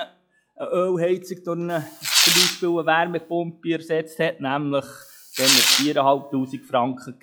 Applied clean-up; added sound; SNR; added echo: classical method log-MMSE.